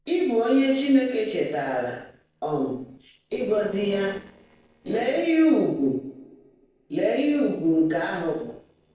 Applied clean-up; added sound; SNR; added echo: neural separator model SepFormer DNS4.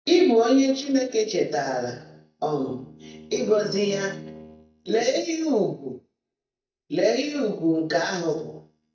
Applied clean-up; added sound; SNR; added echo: neural mask model DeepFilterNet 3.